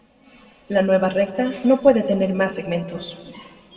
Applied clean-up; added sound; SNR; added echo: none; none; none; reverberation time 1.5 s.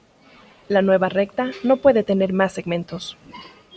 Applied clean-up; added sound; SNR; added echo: none; none; none; none.